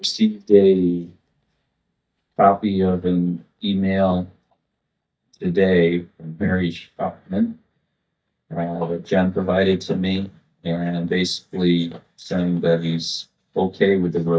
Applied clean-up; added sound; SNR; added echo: neural mask model DeepFilterNet 3.